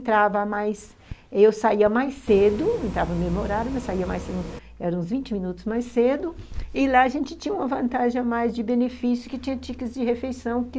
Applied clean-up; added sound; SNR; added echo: none; Bus; 10 dB; none.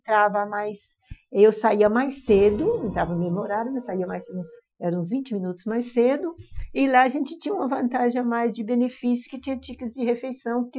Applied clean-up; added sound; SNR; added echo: classical method Wiener filter.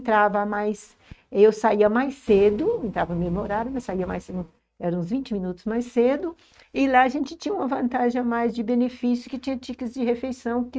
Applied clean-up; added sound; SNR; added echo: neural mask model RNNoise.